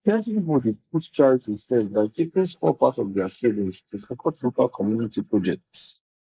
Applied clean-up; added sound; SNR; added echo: neural mask model Resemble Enhance denoiser.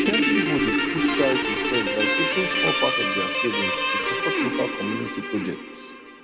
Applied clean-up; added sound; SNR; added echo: none; Guitar; -4 dB; none.